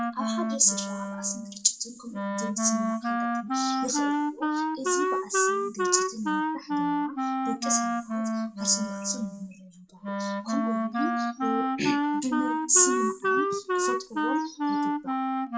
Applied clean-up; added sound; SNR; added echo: none; Wind instrument, woodwind instrument; -3 dB; reverberation time 0.2 s.